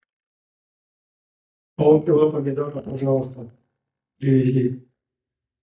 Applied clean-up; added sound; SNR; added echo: neural mask model DeepFilterNet 3.